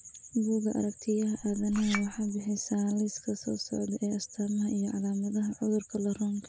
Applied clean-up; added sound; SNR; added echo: none; Chink, clink; 10 dB; none.